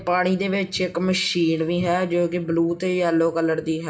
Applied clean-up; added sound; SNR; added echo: none; none; none; reverberation time 0.5 s.